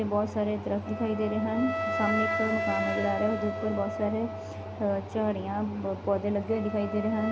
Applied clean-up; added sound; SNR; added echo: none; Wind instrument, woodwind instrument; 5 dB; none.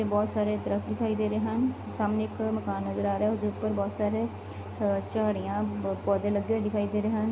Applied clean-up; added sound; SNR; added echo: none; none; none; none.